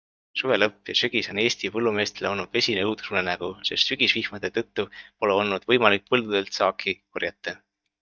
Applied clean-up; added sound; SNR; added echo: neural mask model DeepFilterNet 3.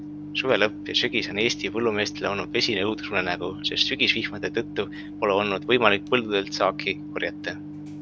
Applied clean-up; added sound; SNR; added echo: none; Microwave oven; 11 dB; none.